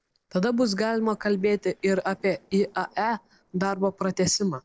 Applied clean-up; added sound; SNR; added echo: neural separator model SepFormer DNS4.